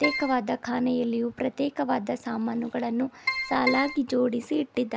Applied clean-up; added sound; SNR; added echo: none; Keyboard (musical); 3 dB; none.